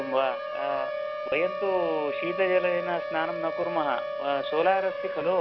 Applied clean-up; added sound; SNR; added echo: none; Siren; 4 dB; none.